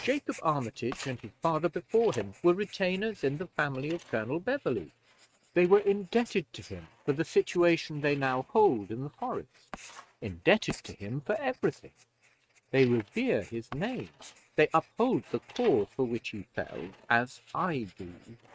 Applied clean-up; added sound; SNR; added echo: neural mask model RNNoise.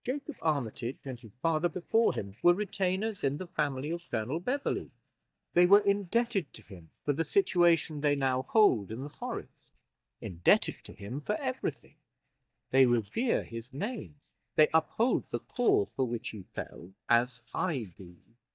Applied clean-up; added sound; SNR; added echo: neural mask model DeepFilterNet 3.